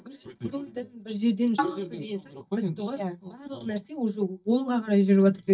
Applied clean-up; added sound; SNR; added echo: neural mask model DeepFilterNet 3.